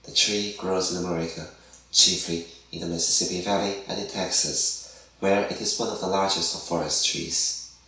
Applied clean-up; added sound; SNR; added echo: none; none; none; reverberation time 0.6 s.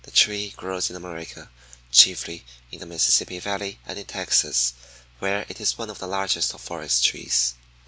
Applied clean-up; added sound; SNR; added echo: none; none; none; none.